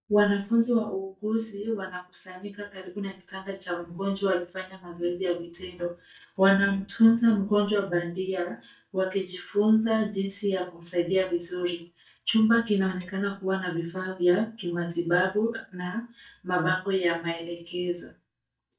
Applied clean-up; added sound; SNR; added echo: neural mask model DeepFilterNet 3.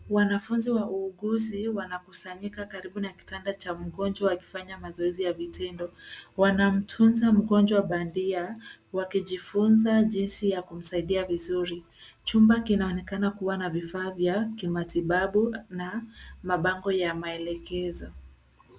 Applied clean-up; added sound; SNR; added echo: none; none; none; none.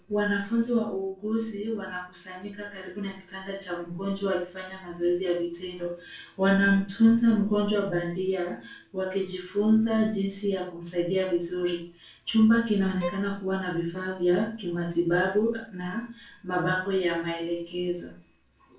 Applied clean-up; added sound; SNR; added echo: neural separator model SepFormer DNS4.